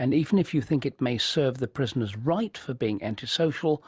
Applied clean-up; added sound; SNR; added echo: none; none; none; none.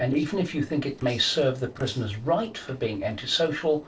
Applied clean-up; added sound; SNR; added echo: neural separator model SepFormer DNS4.